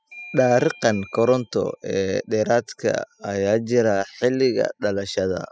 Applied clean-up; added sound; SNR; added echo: classical method spectral subtraction.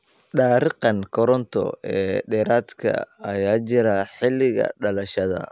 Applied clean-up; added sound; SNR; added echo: none; none; none; none.